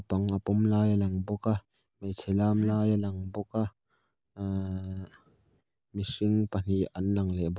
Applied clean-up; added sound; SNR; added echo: none; none; none; none.